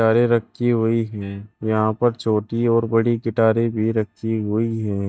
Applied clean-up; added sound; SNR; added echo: neural mask model DeepFilterNet 3.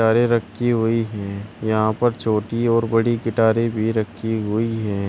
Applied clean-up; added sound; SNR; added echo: none; none; none; none.